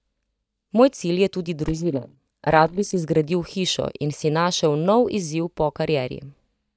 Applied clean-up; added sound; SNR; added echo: neural mask model DeepFilterNet 3.